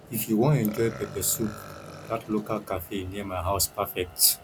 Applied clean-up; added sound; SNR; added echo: none; Traffic noise, roadway noise + Burping, eructation; 17 dB; none.